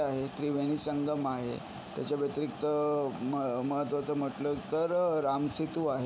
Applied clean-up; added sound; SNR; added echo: none; none; none; none.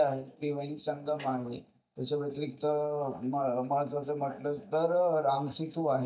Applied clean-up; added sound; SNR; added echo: neural mask model DeepFilterNet 3.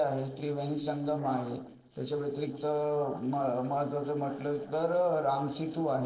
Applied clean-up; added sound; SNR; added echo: neural separator model SepFormer DNS4.